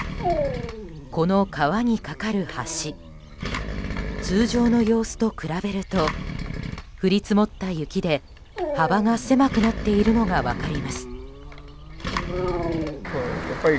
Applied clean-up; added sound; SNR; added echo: none; Dog + Engine; 6 dB; none.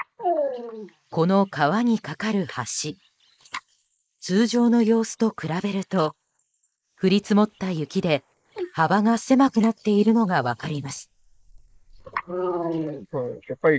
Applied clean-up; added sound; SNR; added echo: neural mask model Resemble Enhance denoiser.